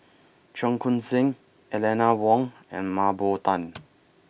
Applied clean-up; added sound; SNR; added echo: none; none; none; none.